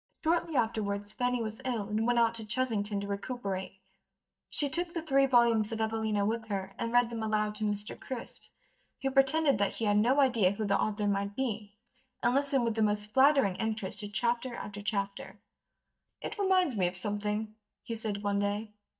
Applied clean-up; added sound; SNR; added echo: neural mask model DeepFilterNet 3.